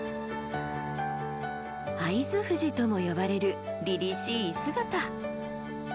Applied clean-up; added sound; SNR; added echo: none; Insect; 17 dB; none.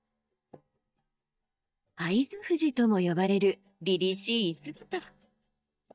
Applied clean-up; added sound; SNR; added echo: neural mask model DeepFilterNet 3.